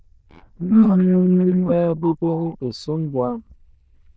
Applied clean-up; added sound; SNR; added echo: neural diffusion model UNIVERSE++.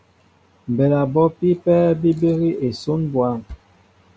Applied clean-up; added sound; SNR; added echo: none; none; none; none.